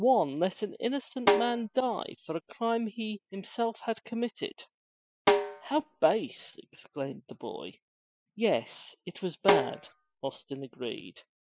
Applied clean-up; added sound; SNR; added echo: classical method spectral subtraction.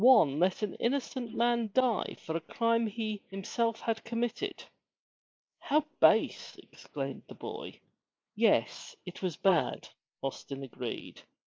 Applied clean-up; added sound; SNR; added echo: neural mask model Resemble Enhance denoiser.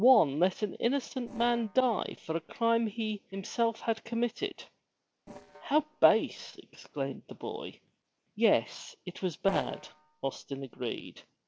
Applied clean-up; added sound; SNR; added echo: neural separator model SepFormer DNS4.